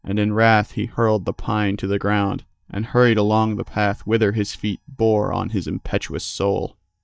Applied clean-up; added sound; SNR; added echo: neural mask model DeepFilterNet 3.